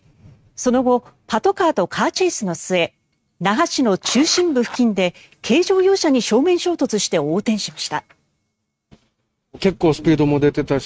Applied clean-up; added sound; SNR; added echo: neural mask model RNNoise.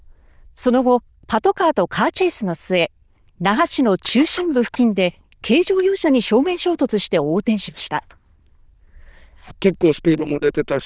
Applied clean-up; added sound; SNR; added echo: neural diffusion model UNIVERSE++.